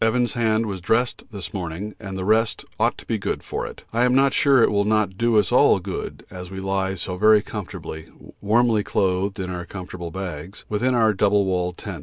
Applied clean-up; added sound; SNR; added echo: none; none; none; none.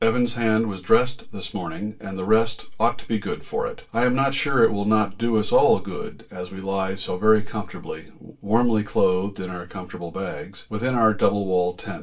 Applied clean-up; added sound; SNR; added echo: none; none; none; reverberation time 0.2 s.